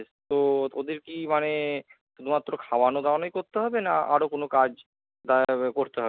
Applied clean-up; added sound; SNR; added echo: none; none; none; none.